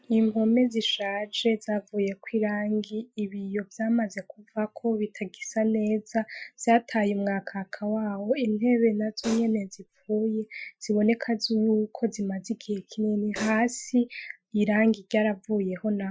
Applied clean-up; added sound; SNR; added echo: classical method Wiener filter.